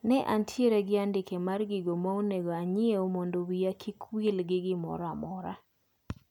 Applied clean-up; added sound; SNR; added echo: none; none; none; none.